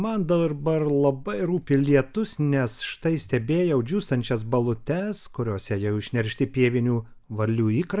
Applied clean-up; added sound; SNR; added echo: none; none; none; none.